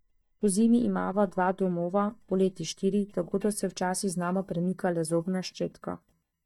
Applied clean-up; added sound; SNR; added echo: neural mask model DeepFilterNet 3.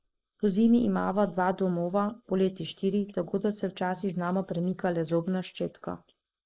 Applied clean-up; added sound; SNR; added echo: neural mask model Resemble Enhance denoiser.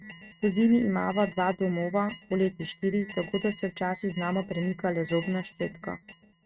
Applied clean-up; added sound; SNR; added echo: neural mask model RNNoise.